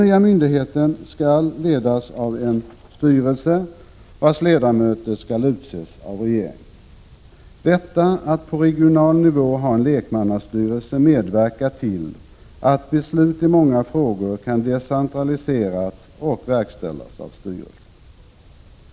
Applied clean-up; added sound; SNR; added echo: none; none; none; none.